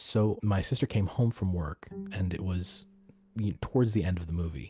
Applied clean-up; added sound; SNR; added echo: none; Bowed string instrument; 18 dB; none.